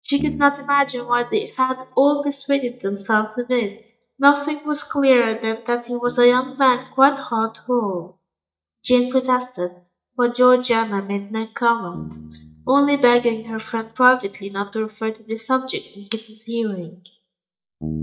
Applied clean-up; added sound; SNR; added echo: neural mask model DeepFilterNet 3.